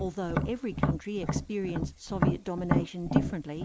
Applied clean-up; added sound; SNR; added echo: none; Tap; -4 dB; none.